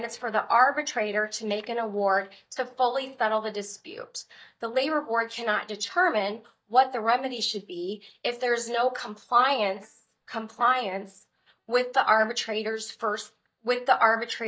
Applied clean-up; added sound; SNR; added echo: neural mask model DeepFilterNet 3.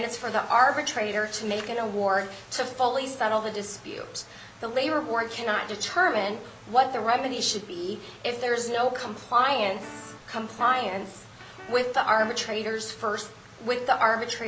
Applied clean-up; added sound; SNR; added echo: none; Guitar; 17 dB; none.